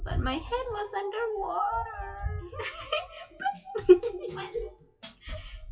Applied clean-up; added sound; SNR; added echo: classical method WPE with log-MMSE.